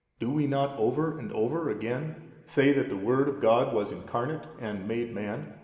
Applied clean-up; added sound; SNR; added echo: none; none; none; reverberation time 1.7 s.